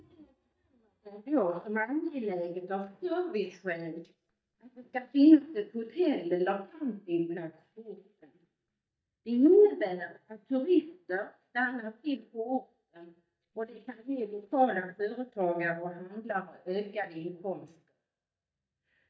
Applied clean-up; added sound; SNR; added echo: neural mask model DeepFilterNet 3.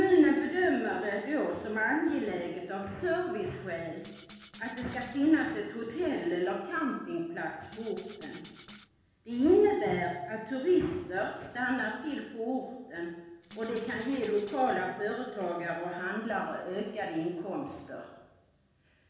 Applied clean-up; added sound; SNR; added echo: none; Rattle (instrument); 19 dB; reverberation time 1.1 s.